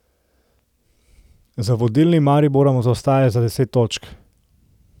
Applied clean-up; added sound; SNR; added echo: none; none; none; none.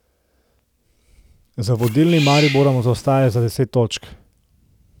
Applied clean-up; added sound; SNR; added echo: none; Cat; 11 dB; none.